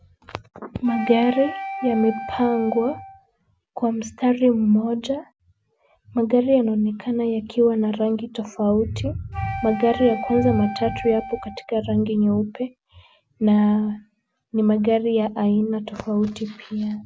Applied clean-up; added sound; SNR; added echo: none; Wind instrument, woodwind instrument; 11 dB; none.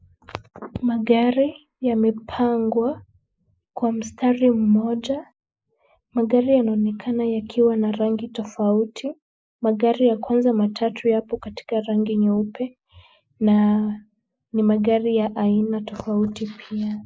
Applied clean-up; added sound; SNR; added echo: neural mask model Resemble Enhance denoiser.